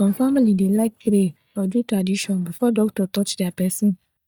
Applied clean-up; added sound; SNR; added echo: neural mask model DeepFilterNet 3.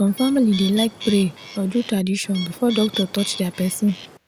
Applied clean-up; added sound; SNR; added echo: none; Bird; 13 dB; none.